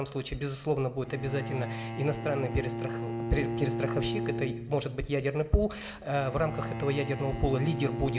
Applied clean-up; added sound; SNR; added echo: none; Bowed string instrument; 5 dB; reverberation time 2.5 s.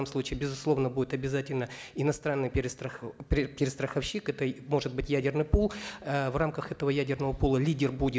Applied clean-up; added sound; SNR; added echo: none; none; none; none.